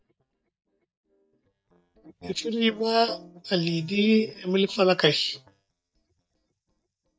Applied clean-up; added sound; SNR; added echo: neural mask model DeepFilterNet 3.